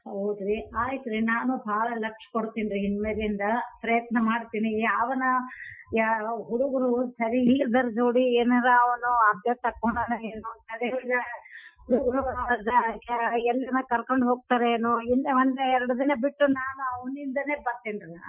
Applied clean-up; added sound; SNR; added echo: classical method Wiener filter.